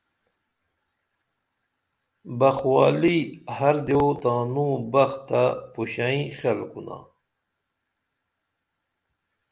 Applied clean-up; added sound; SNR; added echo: none; none; none; none.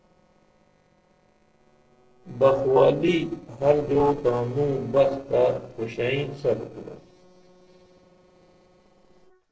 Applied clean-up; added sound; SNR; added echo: neural separator model SepFormer DNS4.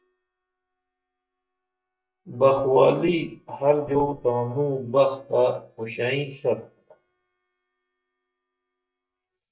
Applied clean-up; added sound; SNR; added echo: neural mask model DeepFilterNet 3.